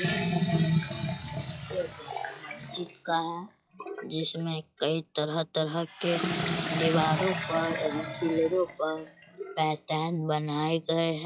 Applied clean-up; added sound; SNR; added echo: classical method log-MMSE.